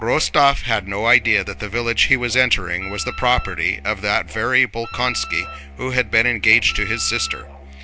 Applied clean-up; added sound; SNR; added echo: none; Wind instrument, woodwind instrument + Musical instrument; 15 dB; none.